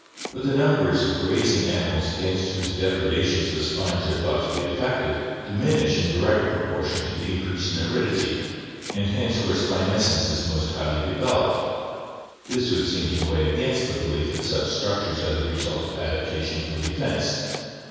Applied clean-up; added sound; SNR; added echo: none; Domestic sounds, home sounds; 18 dB; reverberation time 2.2 s.